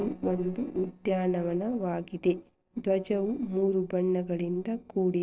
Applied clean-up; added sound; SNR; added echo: neural separator model SepFormer DNS4.